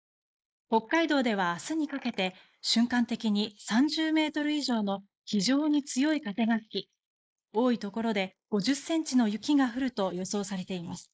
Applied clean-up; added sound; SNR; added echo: neural mask model Resemble Enhance denoiser.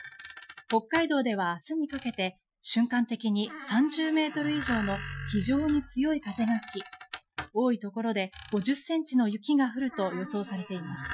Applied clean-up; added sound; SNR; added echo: classical method Wiener filter.